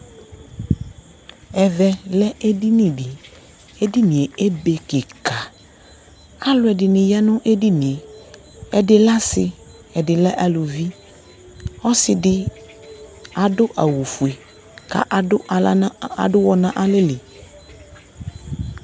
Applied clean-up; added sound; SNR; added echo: none; none; none; none.